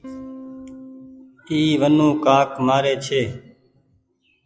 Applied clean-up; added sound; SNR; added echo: classical method log-MMSE.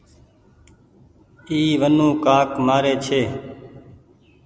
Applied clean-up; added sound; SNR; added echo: none; none; none; none.